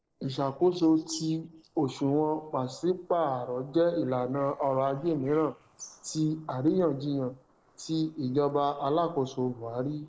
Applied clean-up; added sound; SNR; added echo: neural separator model SepFormer DNS4.